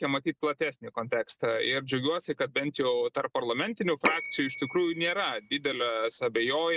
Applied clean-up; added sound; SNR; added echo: none; Bell / Telephone; 4 dB; none.